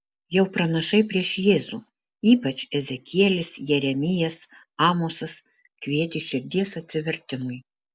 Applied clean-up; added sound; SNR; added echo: none; none; none; none.